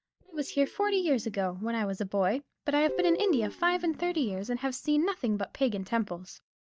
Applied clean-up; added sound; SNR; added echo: neural mask model DeepFilterNet 3.